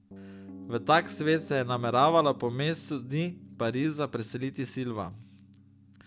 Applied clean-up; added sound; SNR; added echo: none; Piano; 17 dB; none.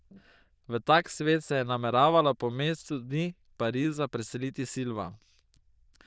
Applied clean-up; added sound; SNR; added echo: neural diffusion model UNIVERSE++.